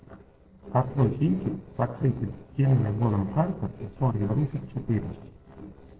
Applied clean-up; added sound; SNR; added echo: neural separator model SepFormer DNS4.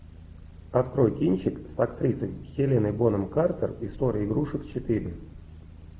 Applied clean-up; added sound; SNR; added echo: none; none; none; none.